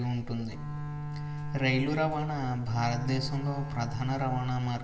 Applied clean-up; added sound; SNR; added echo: none; Bowed string instrument; 7 dB; reverberation time 2.4 s.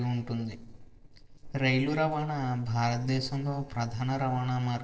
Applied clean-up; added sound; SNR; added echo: neural separator model SepFormer DNS4.